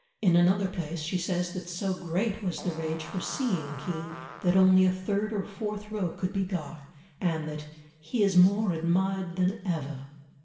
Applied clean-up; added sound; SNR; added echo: none; Fart; 16 dB; reverberation time 1.1 s.